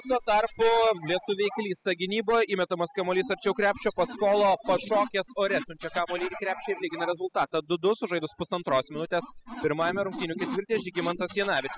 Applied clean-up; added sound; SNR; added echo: classical method spectral subtraction.